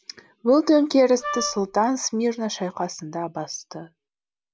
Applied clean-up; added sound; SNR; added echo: none; Wind instrument, woodwind instrument; 9 dB; none.